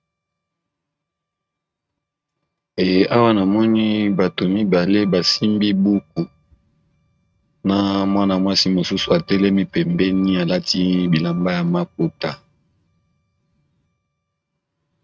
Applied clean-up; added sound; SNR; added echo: neural mask model RNNoise.